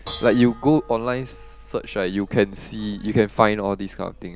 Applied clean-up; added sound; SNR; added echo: none; Dishes, pots, and pans / Bell; 19 dB; none.